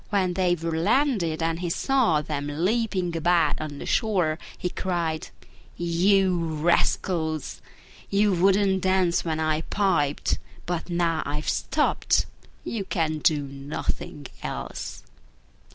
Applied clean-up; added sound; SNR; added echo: none; none; none; none.